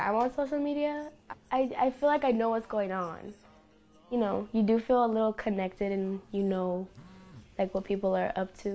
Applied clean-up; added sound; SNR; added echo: none; none; none; none.